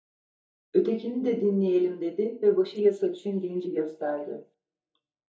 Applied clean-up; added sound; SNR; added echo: neural mask model DeepFilterNet 3.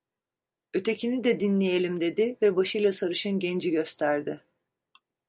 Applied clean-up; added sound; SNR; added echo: none; none; none; none.